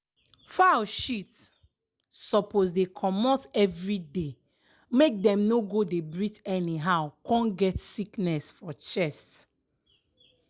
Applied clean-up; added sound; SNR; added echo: none; none; none; none.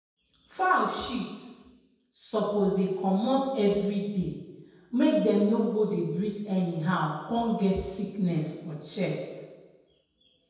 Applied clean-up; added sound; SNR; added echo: none; none; none; reverberation time 1.1 s.